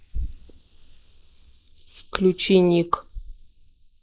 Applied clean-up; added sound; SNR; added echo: neural mask model Resemble Enhance denoiser.